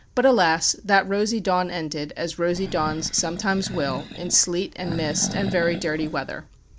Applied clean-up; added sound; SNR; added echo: none; Animal; 10 dB; none.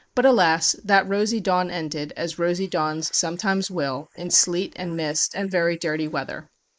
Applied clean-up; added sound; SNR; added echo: neural mask model Resemble Enhance denoiser.